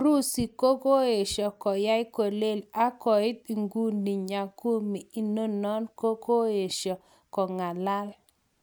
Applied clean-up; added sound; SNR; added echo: none; none; none; none.